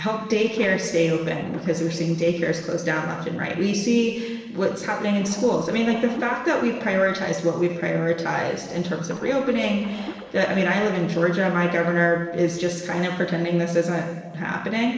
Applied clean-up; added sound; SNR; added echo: neural separator model SepFormer DNS4.